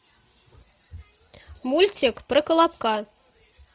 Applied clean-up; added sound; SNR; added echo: none; none; none; none.